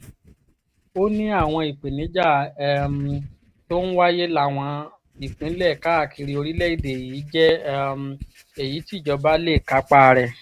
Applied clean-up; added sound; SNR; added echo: neural mask model RNNoise.